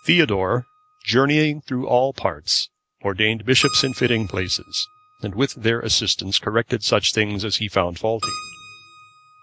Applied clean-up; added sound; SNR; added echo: none; Keyboard (musical); 17 dB; none.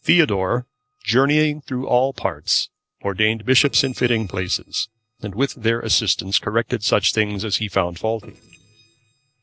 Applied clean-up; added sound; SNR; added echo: neural separator model SepFormer DNS4.